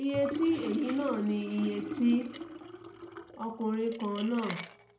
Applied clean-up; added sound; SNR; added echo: none; Liquid; 10 dB; reverberation time 0.4 s.